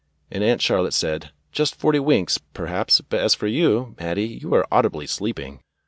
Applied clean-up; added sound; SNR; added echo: none; none; none; none.